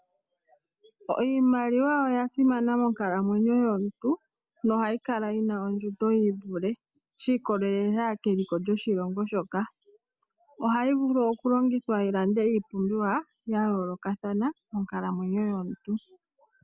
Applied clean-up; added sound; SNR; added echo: none; none; none; none.